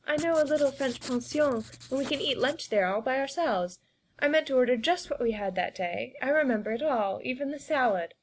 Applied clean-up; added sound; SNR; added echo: none; Writing; 17 dB; none.